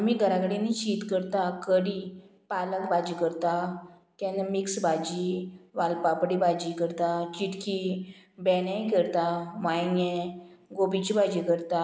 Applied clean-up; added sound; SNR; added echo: none; none; none; none.